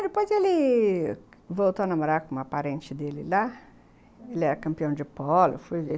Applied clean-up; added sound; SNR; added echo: none; none; none; none.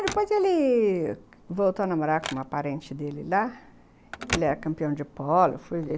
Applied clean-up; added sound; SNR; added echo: none; Telephone; 14 dB; none.